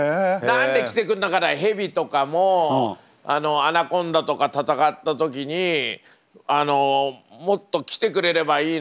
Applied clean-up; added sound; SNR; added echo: none; none; none; none.